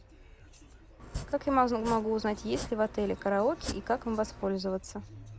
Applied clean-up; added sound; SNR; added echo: none; Domestic sounds, home sounds; 12 dB; none.